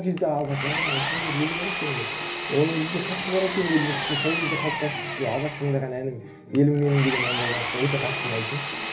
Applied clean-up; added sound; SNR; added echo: none; Engine; 4 dB; reverberation time 0.3 s.